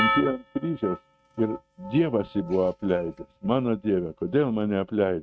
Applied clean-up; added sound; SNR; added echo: neural mask model RNNoise.